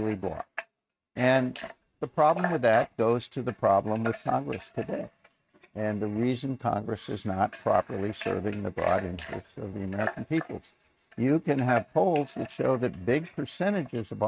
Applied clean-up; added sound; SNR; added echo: neural mask model RNNoise.